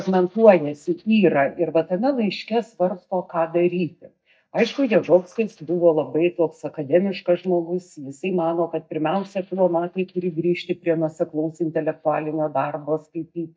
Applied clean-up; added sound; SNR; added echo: neural mask model DeepFilterNet 3.